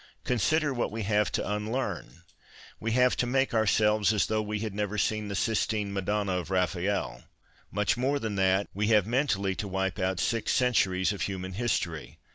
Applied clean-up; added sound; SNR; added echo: none; none; none; none.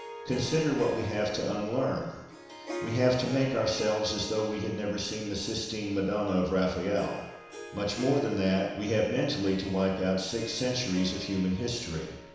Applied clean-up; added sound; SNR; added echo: none; Harp; 14 dB; reverberation time 1.0 s.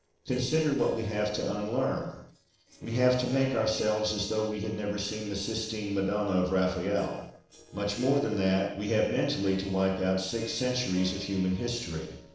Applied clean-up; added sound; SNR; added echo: neural separator model SepFormer DNS4.